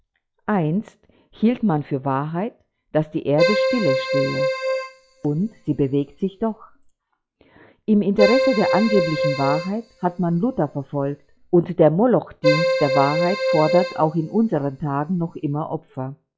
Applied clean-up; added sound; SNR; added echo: classical method log-MMSE.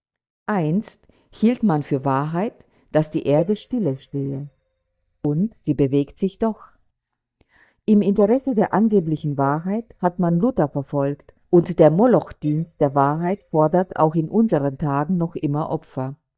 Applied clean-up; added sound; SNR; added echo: neural mask model DeepFilterNet 3.